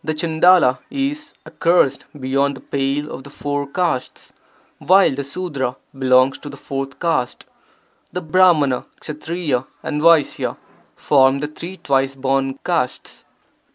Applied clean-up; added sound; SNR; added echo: none; none; none; none.